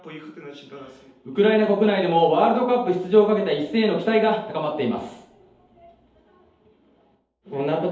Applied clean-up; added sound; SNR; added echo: none; none; none; reverberation time 2.2 s.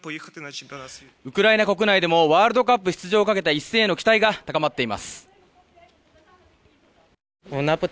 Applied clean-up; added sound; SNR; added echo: none; none; none; none.